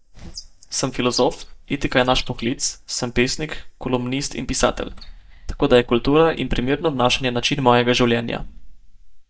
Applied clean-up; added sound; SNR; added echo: neural mask model DeepFilterNet 3.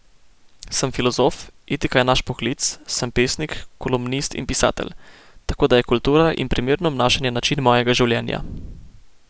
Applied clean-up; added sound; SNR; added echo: none; none; none; none.